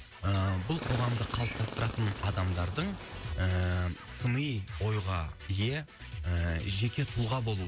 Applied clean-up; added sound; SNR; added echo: none; Chirp, tweet; 9 dB; none.